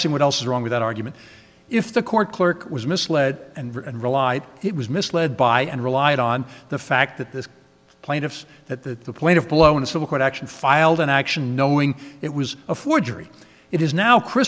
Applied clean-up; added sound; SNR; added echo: none; none; none; none.